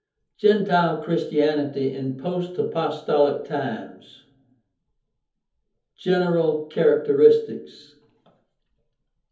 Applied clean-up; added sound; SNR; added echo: none; none; none; reverberation time 0.7 s.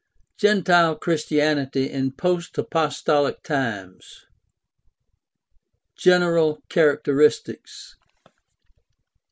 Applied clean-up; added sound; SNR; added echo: none; none; none; none.